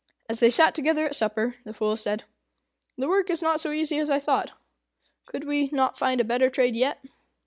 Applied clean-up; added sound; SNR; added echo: none; none; none; none.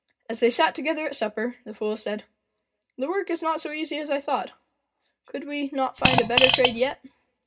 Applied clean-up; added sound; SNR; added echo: none; Fart; -5 dB; reverberation time 0.2 s.